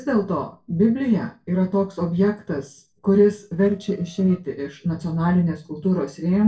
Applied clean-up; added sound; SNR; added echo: neural separator model SepFormer DNS4.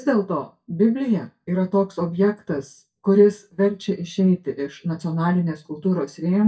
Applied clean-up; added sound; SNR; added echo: neural mask model DeepFilterNet 3.